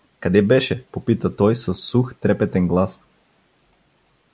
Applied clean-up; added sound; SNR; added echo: none; none; none; none.